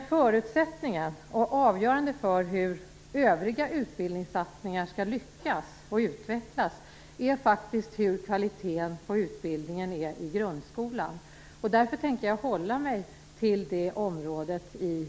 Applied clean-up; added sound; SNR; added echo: none; none; none; none.